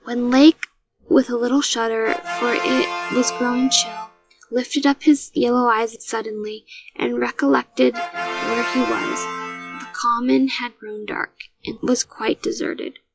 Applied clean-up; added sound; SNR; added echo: classical method log-MMSE.